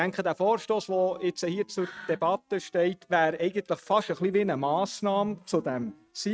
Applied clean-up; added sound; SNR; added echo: neural mask model RNNoise.